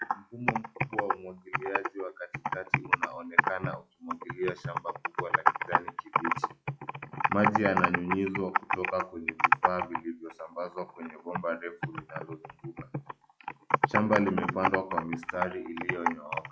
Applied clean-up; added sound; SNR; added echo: classical method log-MMSE.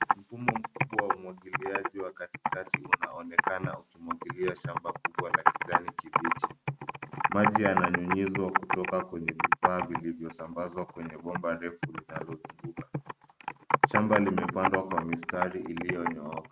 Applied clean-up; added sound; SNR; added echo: neural mask model RNNoise.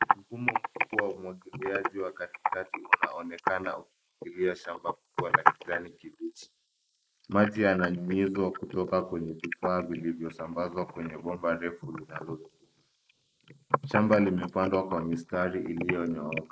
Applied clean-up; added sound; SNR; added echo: neural mask model Resemble Enhance denoiser.